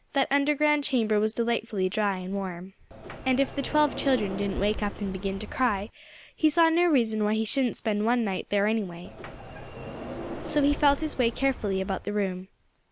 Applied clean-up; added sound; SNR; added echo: none; Sliding door; 13 dB; none.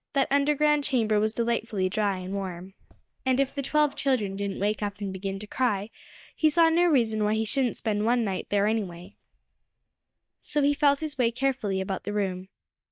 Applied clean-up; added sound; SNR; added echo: neural mask model DeepFilterNet 3.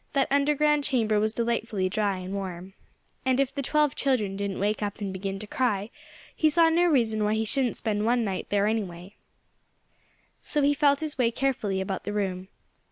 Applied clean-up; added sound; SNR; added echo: none; none; none; none.